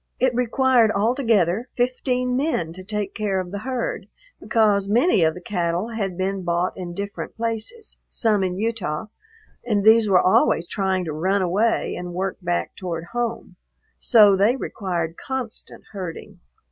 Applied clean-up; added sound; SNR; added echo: none; none; none; none.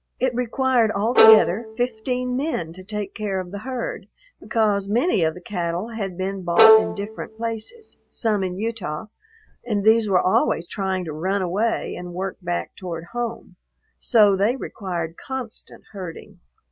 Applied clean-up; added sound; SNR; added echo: none; Bowed string instrument; -3 dB; none.